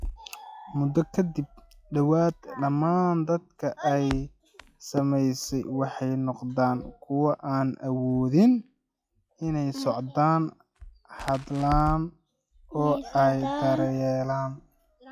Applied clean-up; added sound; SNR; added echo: classical method log-MMSE.